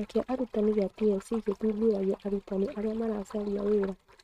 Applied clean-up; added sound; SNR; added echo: neural mask model RNNoise.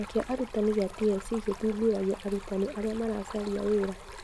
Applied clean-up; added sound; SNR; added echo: none; Stream; 13 dB; none.